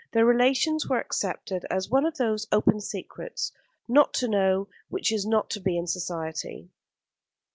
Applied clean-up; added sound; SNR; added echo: none; none; none; none.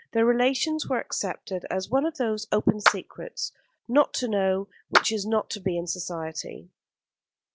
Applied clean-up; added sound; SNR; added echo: none; Clapping; 3 dB; none.